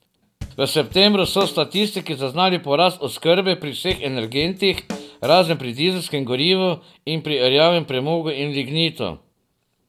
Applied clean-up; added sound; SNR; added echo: none; Drum kit; 16 dB; none.